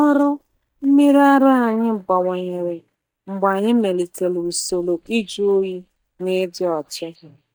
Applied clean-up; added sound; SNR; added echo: neural mask model DeepFilterNet 3.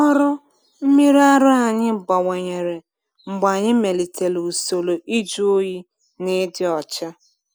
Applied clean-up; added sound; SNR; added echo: none; none; none; none.